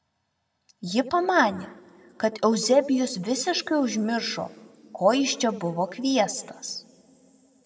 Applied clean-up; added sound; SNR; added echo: none; none; none; reverberation time 0.6 s.